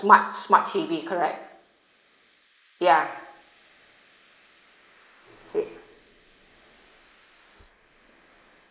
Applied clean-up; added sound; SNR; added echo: neural mask model Resemble Enhance denoiser.